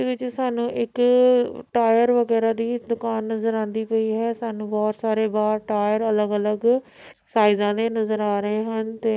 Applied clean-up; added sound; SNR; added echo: neural mask model Resemble Enhance denoiser.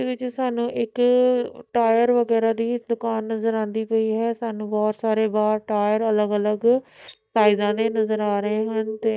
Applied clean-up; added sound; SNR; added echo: neural mask model DeepFilterNet 3.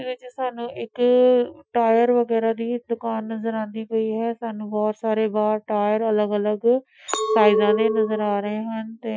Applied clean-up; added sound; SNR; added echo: classical method Wiener filter.